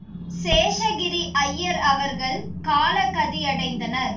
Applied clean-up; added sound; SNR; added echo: none; Tap / Bass drum; 10 dB; reverberation time 0.3 s.